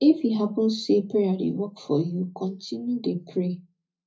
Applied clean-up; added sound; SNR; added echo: neural mask model DeepFilterNet 3.